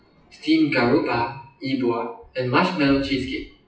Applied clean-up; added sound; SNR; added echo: classical method WPE with log-MMSE.